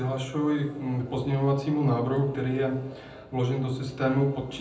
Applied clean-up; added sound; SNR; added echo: none; none; none; reverberation time 0.6 s.